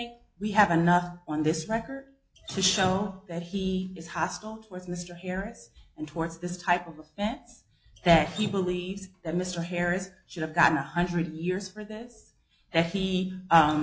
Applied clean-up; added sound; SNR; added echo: classical method log-MMSE.